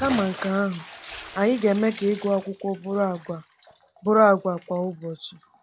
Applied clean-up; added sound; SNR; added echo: none; Bathtub (filling or washing) / Splash, splatter; 17 dB; none.